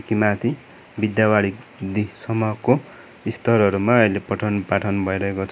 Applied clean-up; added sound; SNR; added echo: none; none; none; none.